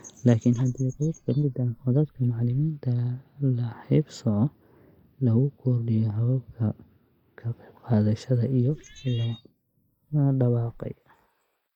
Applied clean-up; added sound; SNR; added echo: neural mask model Resemble Enhance denoiser.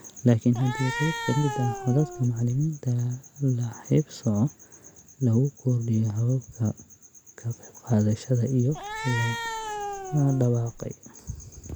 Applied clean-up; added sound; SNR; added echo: none; Cat; 8 dB; none.